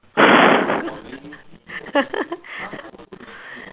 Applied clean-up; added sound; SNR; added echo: none; none; none; none.